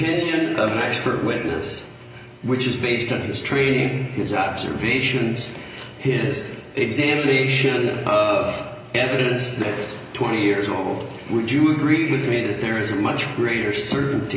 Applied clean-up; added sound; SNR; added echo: none; Fireworks; 20 dB; reverberation time 0.5 s.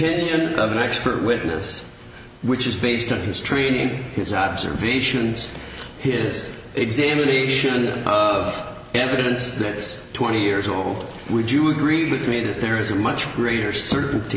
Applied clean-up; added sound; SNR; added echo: none; none; none; none.